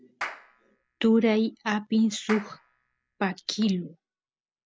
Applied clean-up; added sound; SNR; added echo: none; Clapping; 14 dB; none.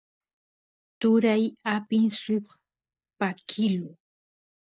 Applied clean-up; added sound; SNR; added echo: neural mask model DeepFilterNet 3.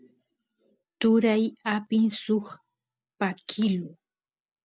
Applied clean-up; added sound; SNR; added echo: none; none; none; none.